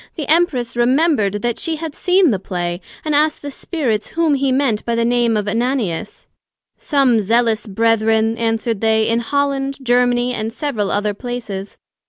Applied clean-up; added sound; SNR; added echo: none; none; none; none.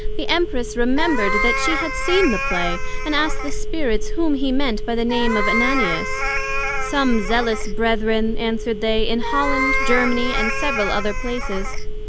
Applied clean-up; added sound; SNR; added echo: none; Meow + Telephone; -2 dB; none.